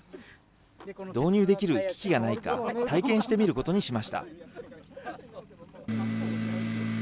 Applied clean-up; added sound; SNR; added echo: none; none; none; none.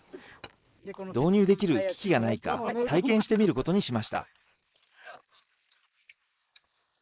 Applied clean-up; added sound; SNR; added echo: neural mask model Resemble Enhance denoiser.